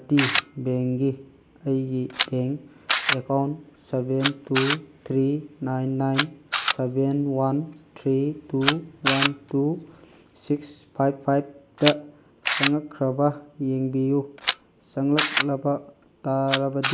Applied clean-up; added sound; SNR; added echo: none; Camera; 6 dB; none.